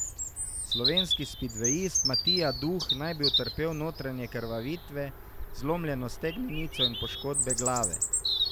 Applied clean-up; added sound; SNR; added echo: none; Bird vocalization, bird call, bird song; -2 dB; none.